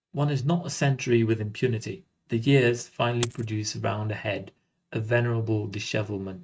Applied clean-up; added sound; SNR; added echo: neural mask model RNNoise.